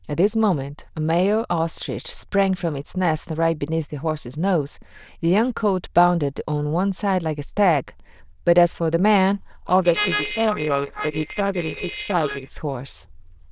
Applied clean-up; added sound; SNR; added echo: neural diffusion model UNIVERSE++.